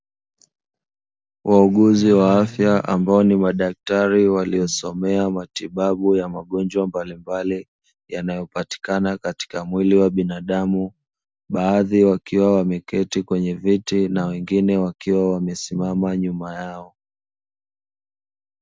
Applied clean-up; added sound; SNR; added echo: none; none; none; none.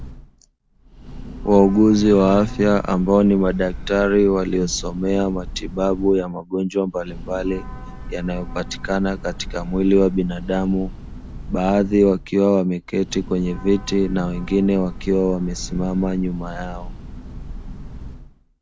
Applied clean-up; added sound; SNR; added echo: none; Train / Breathing; 12 dB; none.